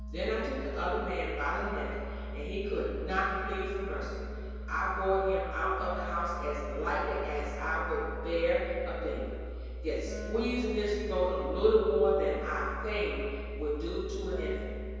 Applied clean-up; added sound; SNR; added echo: none; Wind instrument, woodwind instrument; 17 dB; reverberation time 2.2 s.